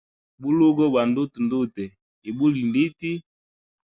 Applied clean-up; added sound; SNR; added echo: none; none; none; none.